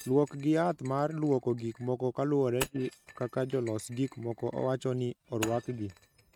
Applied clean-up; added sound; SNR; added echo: neural mask model RNNoise.